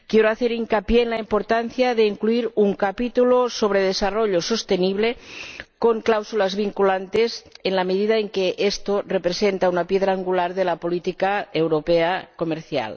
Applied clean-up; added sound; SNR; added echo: none; none; none; none.